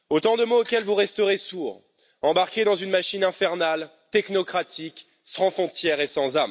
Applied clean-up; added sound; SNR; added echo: none; Tools; 17 dB; none.